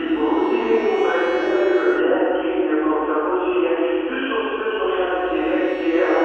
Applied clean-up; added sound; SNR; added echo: none; Bowed string instrument; 14 dB; reverberation time 2.1 s.